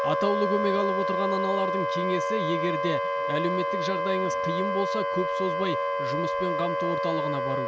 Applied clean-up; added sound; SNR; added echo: none; Wind instrument, woodwind instrument; -3 dB; none.